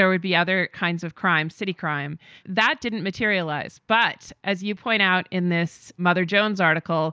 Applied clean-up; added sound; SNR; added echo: none; none; none; none.